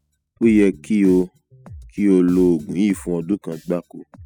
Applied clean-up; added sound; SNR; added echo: classical method spectral subtraction.